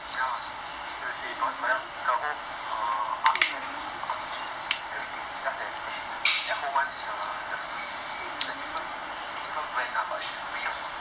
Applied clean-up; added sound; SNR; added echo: none; Squeak; 18 dB; none.